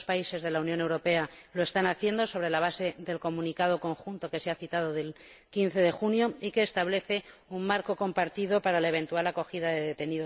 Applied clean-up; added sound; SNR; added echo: none; none; none; none.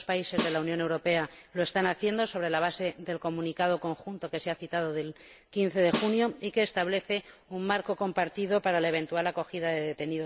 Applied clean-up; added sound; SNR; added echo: none; Snare drum; 8 dB; none.